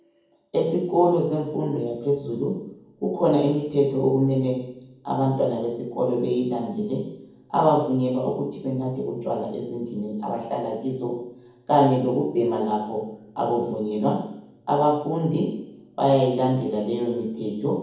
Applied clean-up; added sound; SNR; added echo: none; none; none; reverberation time 1.2 s.